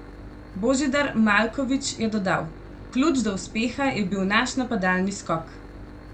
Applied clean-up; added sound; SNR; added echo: none; Engine / Boat, Water vehicle; 16 dB; none.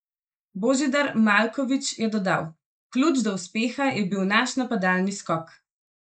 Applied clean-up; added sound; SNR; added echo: neural mask model Resemble Enhance denoiser.